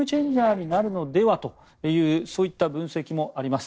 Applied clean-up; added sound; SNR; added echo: neural separator model SepFormer DNS4.